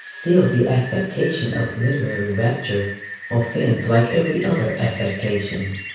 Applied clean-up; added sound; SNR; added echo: none; Rain; 13 dB; reverberation time 0.7 s.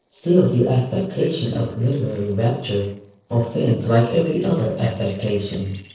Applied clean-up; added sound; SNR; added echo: neural separator model SepFormer DNS4.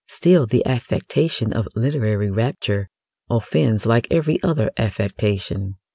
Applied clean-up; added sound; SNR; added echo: none; none; none; none.